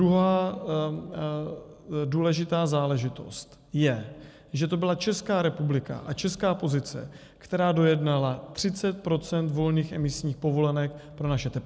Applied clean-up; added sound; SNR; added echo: none; none; none; none.